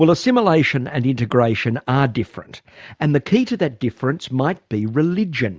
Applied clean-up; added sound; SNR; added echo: none; none; none; none.